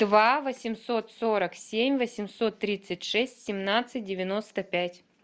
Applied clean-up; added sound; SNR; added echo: none; none; none; none.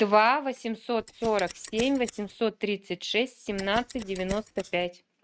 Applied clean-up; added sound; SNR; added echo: neural mask model RNNoise.